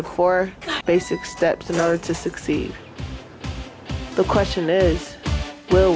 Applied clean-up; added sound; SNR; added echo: none; none; none; none.